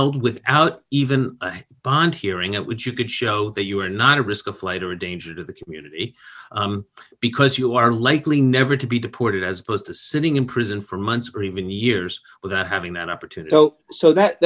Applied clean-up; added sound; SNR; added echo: none; none; none; none.